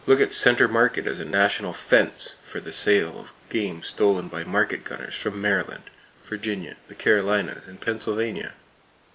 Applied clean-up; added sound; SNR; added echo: none; none; none; none.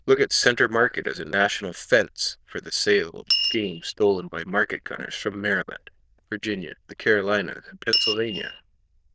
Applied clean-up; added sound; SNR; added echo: neural diffusion model UNIVERSE++.